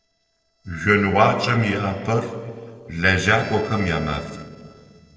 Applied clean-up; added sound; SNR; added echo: neural separator model SepFormer DNS4.